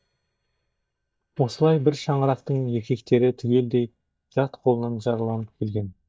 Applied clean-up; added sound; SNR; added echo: neural mask model DeepFilterNet 3.